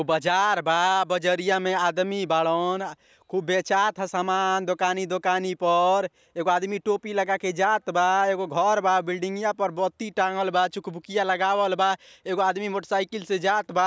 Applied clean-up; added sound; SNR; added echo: none; none; none; none.